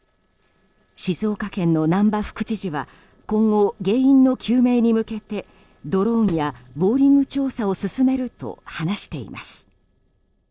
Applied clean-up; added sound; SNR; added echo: neural separator model SepFormer DNS4.